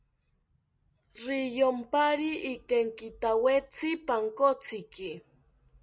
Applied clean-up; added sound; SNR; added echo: none; none; none; none.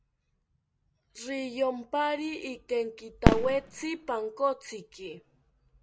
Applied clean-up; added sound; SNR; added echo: none; Fireworks; -4 dB; none.